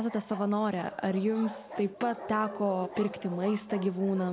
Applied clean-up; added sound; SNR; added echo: none; none; none; none.